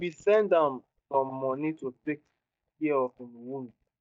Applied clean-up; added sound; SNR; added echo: neural mask model DeepFilterNet 3.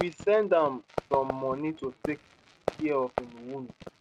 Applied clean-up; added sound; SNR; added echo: neural mask model RNNoise.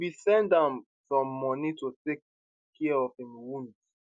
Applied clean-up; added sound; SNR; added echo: none; none; none; none.